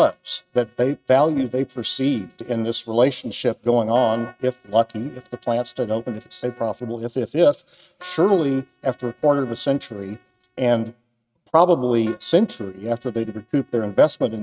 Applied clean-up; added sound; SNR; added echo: neural mask model RNNoise.